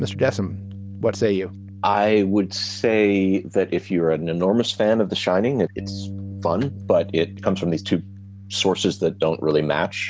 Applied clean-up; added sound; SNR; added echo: none; Bass guitar; 15 dB; none.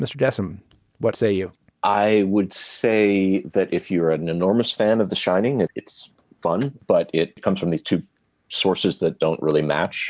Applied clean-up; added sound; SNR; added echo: none; none; none; none.